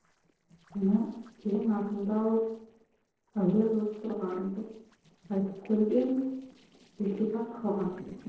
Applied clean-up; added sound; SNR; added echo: neural separator model SepFormer DNS4.